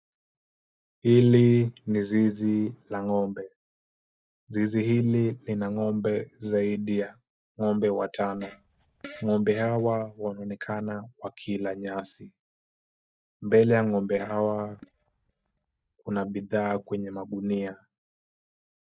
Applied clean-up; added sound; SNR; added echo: neural mask model DeepFilterNet 3.